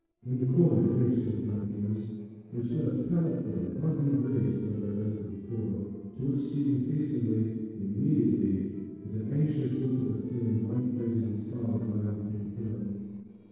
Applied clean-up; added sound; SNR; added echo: neural separator model SepFormer DNS4.